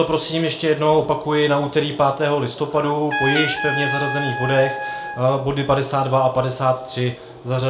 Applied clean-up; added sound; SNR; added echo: none; Trumpet; 6 dB; reverberation time 0.4 s.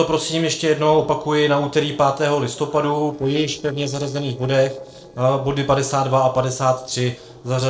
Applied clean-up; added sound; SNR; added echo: neural separator model SepFormer DNS4.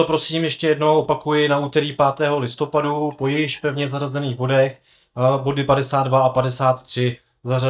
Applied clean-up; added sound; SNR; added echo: neural mask model DeepFilterNet 3.